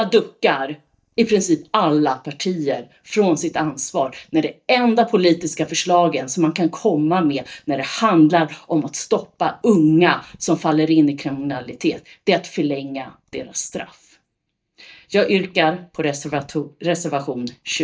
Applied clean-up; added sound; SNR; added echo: neural mask model DeepFilterNet 3.